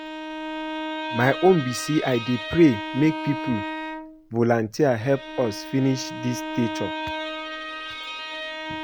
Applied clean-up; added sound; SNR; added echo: none; Bowed string instrument; 8 dB; none.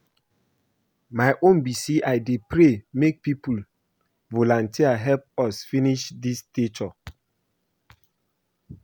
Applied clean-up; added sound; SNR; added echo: none; none; none; none.